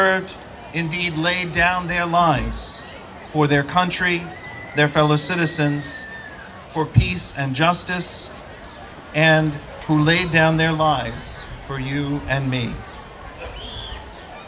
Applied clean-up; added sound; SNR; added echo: none; none; none; none.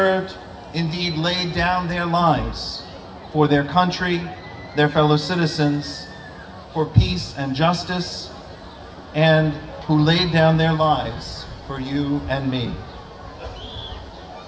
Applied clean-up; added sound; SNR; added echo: none; none; none; reverberation time 2.7 s.